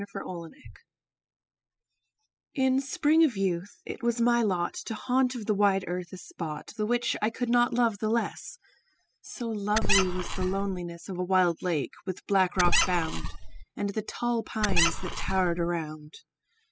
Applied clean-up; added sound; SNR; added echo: classical method spectral subtraction.